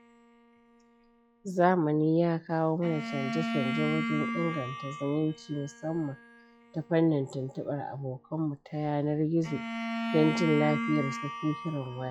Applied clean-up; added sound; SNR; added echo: classical method log-MMSE.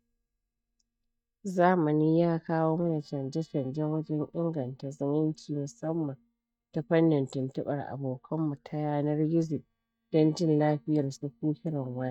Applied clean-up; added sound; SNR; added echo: neural mask model DeepFilterNet 3.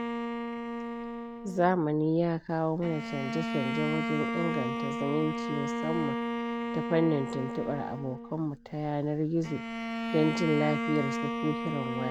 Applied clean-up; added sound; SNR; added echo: none; Bowed string instrument; 3 dB; none.